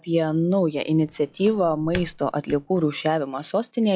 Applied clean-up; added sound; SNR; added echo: classical method log-MMSE.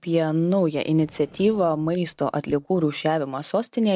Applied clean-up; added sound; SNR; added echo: neural mask model DeepFilterNet 3.